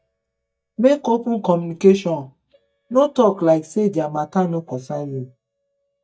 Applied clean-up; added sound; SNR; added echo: neural mask model DeepFilterNet 3.